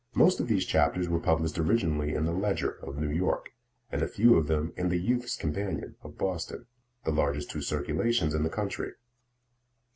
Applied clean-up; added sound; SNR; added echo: none; none; none; none.